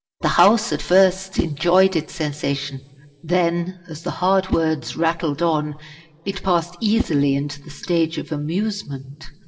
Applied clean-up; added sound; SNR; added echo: neural separator model SepFormer DNS4.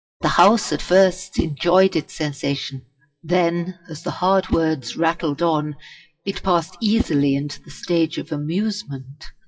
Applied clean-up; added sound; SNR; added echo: classical method WPE with log-MMSE.